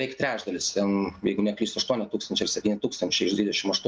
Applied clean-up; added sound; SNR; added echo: none; none; none; none.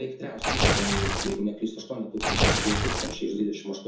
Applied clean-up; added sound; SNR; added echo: none; Tearing; -5 dB; reverberation time 0.5 s.